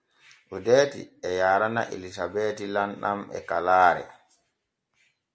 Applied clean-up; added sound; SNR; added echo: none; none; none; none.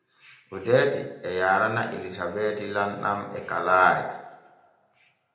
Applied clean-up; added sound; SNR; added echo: none; none; none; reverberation time 0.8 s.